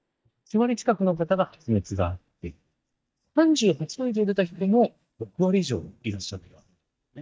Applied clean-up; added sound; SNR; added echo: neural mask model DeepFilterNet 3.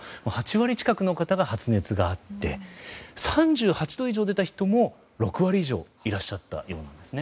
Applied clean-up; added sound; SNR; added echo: none; none; none; none.